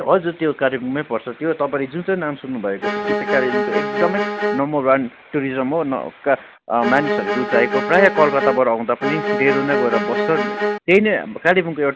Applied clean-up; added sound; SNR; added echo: none; Bowed string instrument; 1 dB; none.